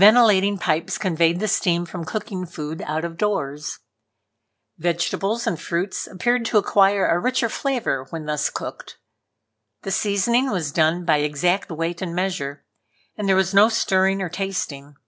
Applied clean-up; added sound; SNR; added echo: none; none; none; none.